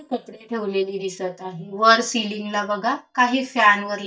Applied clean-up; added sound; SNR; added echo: neural mask model DeepFilterNet 3.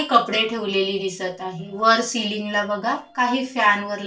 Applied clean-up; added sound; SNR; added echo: neural separator model SepFormer DNS4.